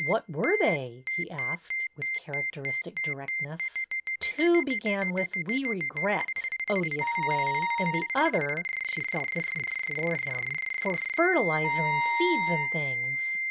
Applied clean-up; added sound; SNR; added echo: none; Wind instrument, woodwind instrument + Ringtone; 0 dB; none.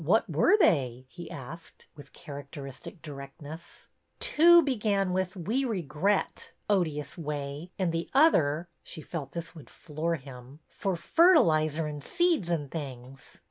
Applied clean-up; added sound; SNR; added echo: none; none; none; none.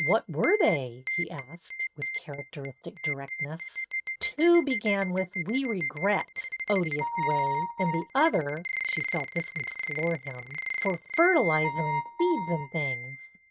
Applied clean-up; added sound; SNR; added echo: neural mask model RNNoise.